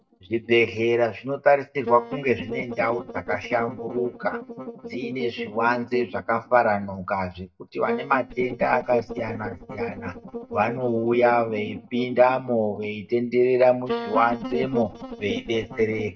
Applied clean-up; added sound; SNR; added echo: neural mask model DeepFilterNet 3.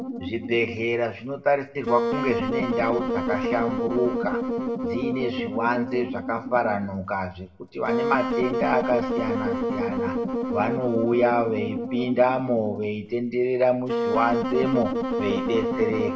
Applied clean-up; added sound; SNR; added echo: none; Wind instrument, woodwind instrument; 2 dB; reverberation time 0.5 s.